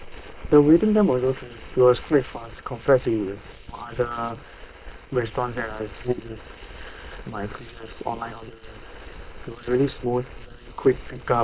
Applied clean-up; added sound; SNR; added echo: neural separator model SepFormer WHAM!.